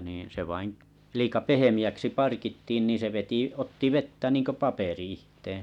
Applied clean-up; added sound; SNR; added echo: none; none; none; none.